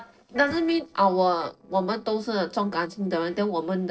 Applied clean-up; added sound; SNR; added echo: neural separator model SepFormer DNS4.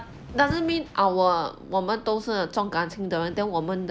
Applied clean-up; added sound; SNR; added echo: none; none; none; none.